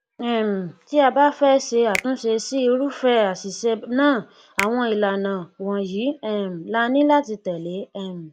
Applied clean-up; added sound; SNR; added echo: none; Finger snapping; 15 dB; none.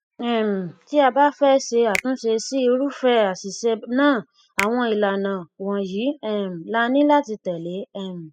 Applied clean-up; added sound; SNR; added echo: classical method spectral subtraction.